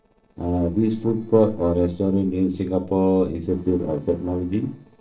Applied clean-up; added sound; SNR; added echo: neural separator model SepFormer DNS4.